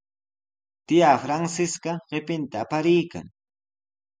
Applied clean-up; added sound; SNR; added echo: none; none; none; none.